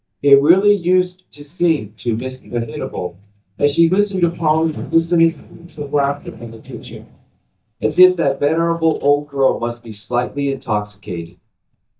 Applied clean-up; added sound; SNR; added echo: neural mask model DeepFilterNet 3.